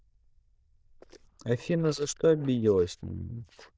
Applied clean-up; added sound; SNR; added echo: neural diffusion model UNIVERSE++.